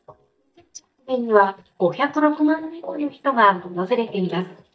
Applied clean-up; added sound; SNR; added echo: neural mask model DeepFilterNet 3.